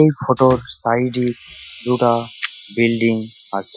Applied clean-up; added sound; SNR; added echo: classical method Wiener filter.